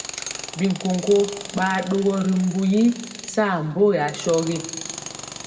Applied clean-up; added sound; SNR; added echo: none; Tools; 13 dB; reverberation time 1.1 s.